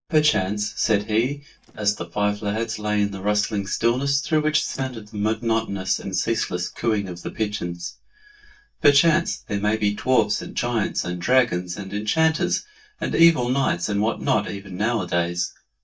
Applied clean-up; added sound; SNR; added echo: neural mask model DeepFilterNet 3.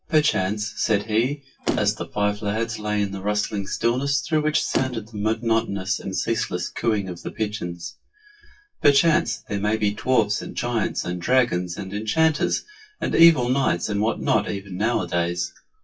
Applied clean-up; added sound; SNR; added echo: classical method WPE with log-MMSE.